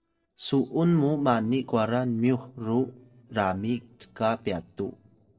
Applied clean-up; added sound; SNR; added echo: neural separator model SepFormer DNS4.